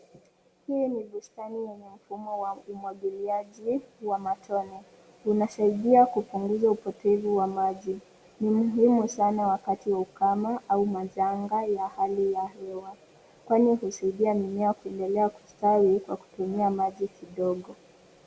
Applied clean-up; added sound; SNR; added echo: none; none; none; none.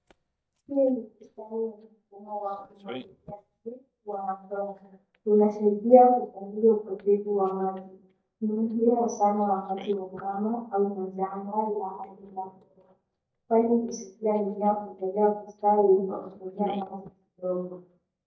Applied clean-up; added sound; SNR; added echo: neural mask model DeepFilterNet 3.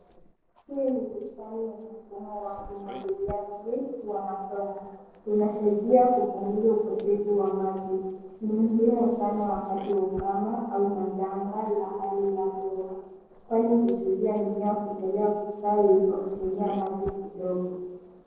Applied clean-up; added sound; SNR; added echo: neural separator model SepFormer DNS4.